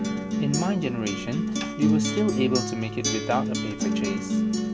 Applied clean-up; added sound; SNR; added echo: none; Acoustic guitar; -3 dB; none.